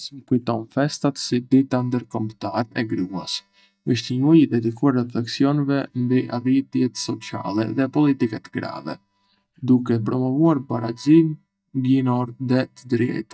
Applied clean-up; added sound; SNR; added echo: neural mask model DeepFilterNet 3.